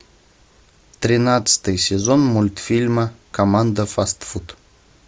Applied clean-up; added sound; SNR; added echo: none; none; none; none.